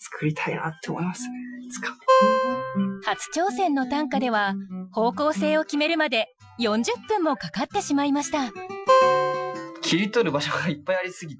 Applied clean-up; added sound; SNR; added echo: classical method Wiener filter.